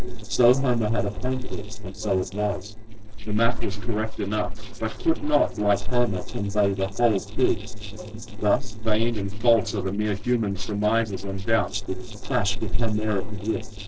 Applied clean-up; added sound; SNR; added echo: neural separator model SepFormer DNS4.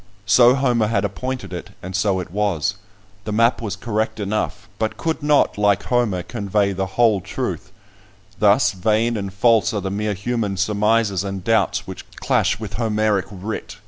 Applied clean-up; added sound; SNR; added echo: none; none; none; none.